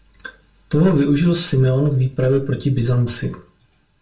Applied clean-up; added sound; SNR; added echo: none; none; none; reverberation time 0.3 s.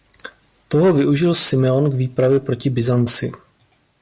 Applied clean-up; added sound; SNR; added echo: none; none; none; none.